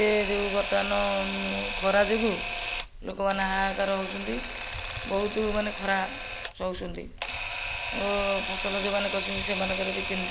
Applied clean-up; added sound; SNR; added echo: none; Camera; 3 dB; none.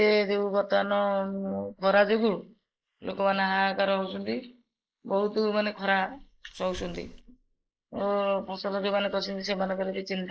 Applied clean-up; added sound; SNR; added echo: neural mask model Resemble Enhance denoiser.